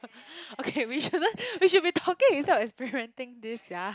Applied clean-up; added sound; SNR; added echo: none; none; none; none.